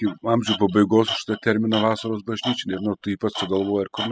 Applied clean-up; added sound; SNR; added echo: classical method spectral subtraction.